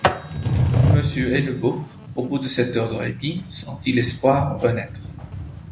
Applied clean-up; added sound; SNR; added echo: none; Sliding door; 1 dB; none.